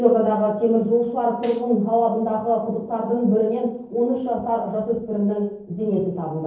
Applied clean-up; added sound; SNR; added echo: neural separator model SepFormer DNS4.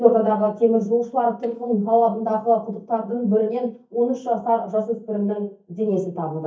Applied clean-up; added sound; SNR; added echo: neural mask model DeepFilterNet 3.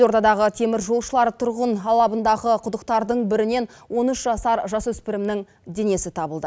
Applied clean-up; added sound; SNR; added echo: none; none; none; none.